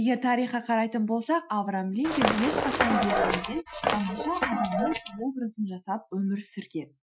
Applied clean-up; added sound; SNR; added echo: classical method Wiener filter.